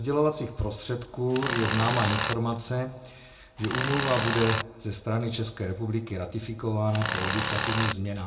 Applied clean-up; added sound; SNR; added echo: none; Tools; 1 dB; reverberation time 0.3 s.